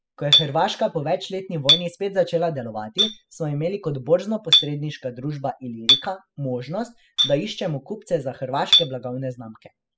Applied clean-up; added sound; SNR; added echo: classical method spectral subtraction.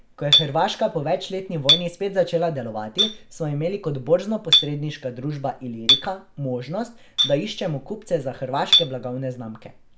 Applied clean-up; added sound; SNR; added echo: none; Chink, clink; 0 dB; none.